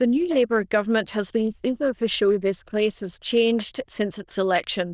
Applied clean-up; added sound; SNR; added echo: neural diffusion model UNIVERSE++.